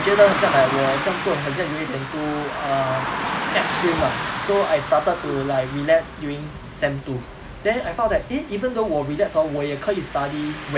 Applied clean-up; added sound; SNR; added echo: none; Car passing by / Traffic noise, roadway noise; 7 dB; none.